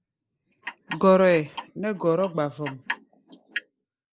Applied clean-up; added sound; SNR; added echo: neural mask model Resemble Enhance denoiser.